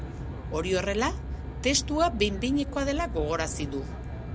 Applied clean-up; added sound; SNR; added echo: none; Aircraft; 5 dB; none.